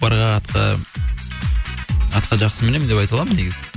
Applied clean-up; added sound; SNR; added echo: none; none; none; none.